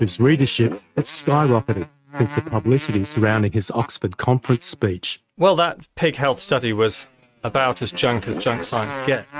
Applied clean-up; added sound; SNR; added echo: neural mask model RNNoise.